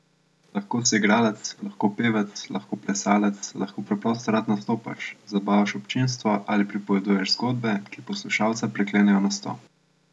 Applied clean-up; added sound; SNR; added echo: none; none; none; none.